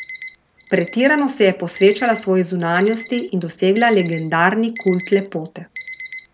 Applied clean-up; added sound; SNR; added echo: none; Alarm; 18 dB; none.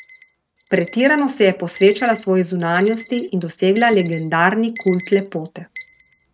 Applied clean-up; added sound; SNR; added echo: neural mask model RNNoise.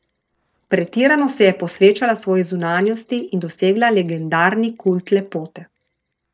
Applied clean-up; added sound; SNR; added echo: neural mask model DeepFilterNet 3.